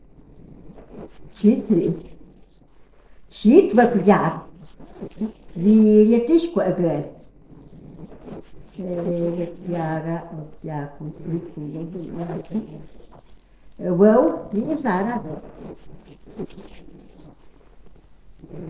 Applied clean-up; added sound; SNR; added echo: neural separator model SepFormer DNS4.